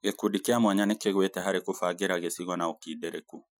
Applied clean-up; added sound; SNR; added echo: classical method Wiener filter.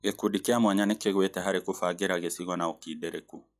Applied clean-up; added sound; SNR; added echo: classical method log-MMSE.